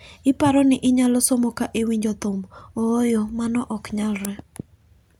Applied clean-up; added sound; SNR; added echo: none; none; none; none.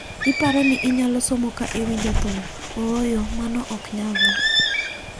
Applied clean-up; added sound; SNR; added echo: none; Bird; 2 dB; none.